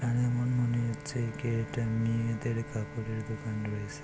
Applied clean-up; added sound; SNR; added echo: none; Bowed string instrument; 14 dB; none.